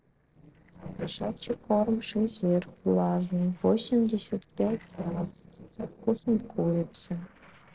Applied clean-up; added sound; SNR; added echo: neural separator model SepFormer DNS4.